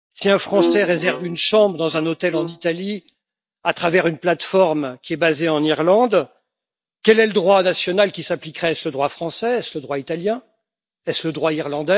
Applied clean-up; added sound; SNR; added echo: neural mask model DeepFilterNet 3.